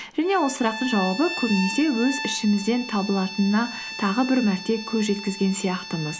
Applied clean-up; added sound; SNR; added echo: none; Bowed string instrument; 10 dB; none.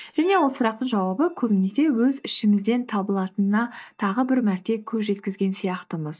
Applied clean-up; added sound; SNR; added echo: neural mask model DeepFilterNet 3.